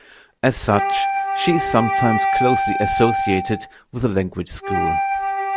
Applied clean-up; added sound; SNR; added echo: none; Wind instrument, woodwind instrument; 0 dB; none.